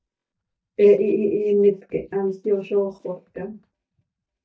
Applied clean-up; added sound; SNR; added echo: neural mask model DeepFilterNet 3.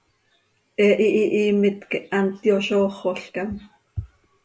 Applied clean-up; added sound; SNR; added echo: none; none; none; none.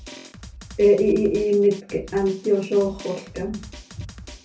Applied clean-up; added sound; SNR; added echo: none; Drum; 18 dB; reverberation time 0.3 s.